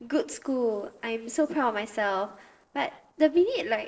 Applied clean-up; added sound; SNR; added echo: neural separator model SepFormer DNS4.